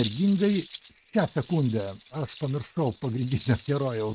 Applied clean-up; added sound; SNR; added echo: neural mask model RNNoise.